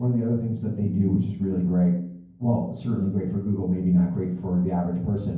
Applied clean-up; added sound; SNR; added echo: none; none; none; reverberation time 0.9 s.